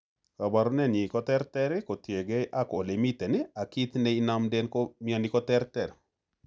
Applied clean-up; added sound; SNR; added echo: none; none; none; none.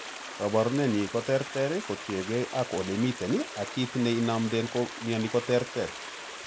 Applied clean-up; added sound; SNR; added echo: none; Stream; 11 dB; none.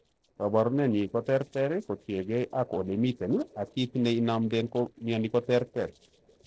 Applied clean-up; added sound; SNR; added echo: neural separator model SepFormer DNS4.